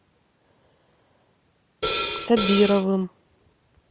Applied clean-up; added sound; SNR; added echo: none; Hi-hat; 1 dB; none.